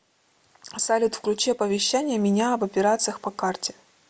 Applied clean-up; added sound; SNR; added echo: none; none; none; none.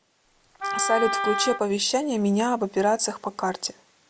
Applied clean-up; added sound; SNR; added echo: none; Wind instrument, woodwind instrument; 4 dB; none.